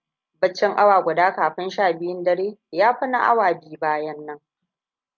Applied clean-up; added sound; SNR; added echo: none; none; none; none.